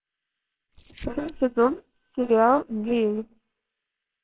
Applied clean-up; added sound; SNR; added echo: neural separator model SepFormer WHAMR!.